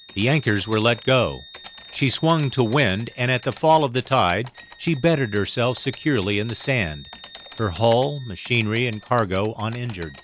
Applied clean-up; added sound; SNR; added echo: none; Wind instrument, woodwind instrument + Typing; 19 dB; none.